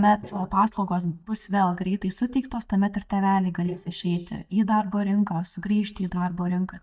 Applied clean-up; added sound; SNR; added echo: neural mask model DeepFilterNet 3.